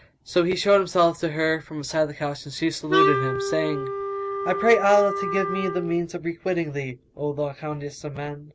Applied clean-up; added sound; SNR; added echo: none; Wind instrument, woodwind instrument; 2 dB; none.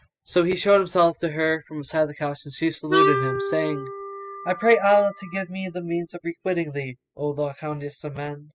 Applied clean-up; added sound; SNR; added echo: classical method spectral subtraction.